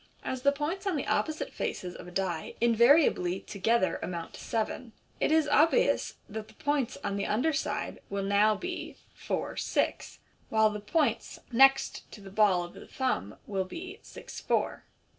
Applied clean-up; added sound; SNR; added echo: none; none; none; none.